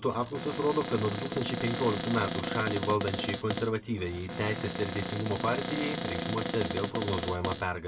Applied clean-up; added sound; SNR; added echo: none; Cupboard open or close; 4 dB; reverberation time 2.1 s.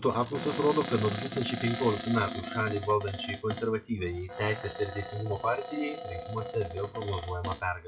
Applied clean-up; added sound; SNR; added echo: classical method WPE with log-MMSE.